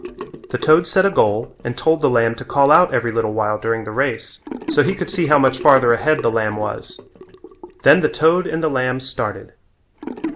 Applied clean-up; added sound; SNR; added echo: none; Sink (filling or washing) / Gurgling; 16 dB; none.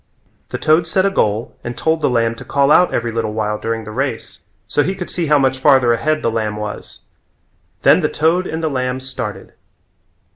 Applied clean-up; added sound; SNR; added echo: none; none; none; none.